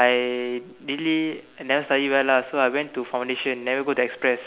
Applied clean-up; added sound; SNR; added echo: none; none; none; none.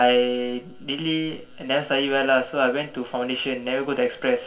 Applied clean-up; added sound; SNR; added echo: none; none; none; reverberation time 0.2 s.